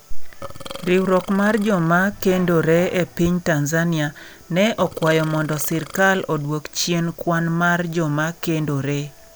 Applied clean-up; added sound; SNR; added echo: none; Burping, eructation; 19 dB; none.